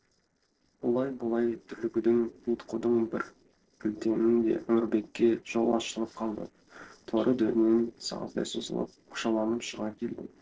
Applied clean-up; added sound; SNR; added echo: neural separator model SepFormer DNS4.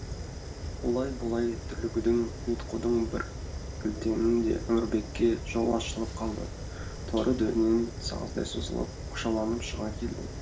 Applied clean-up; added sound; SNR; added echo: none; Fire; 7 dB; reverberation time 0.2 s.